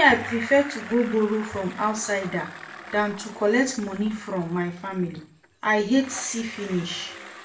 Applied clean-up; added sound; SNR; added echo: none; Bicycle; 16 dB; reverberation time 0.3 s.